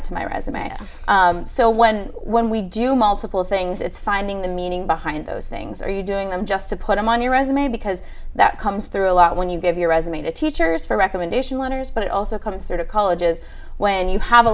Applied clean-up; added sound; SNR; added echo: none; none; none; none.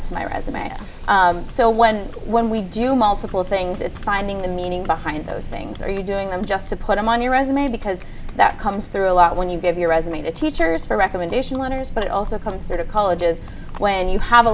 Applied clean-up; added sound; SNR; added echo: none; Wind + Livestock, farm animals, working animals; 18 dB; none.